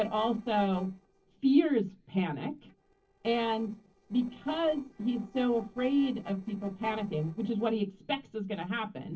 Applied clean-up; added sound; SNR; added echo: neural separator model SepFormer DNS4.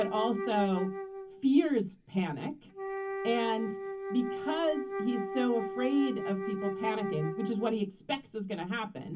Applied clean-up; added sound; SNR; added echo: none; Wind instrument, woodwind instrument; 6 dB; reverberation time 0.3 s.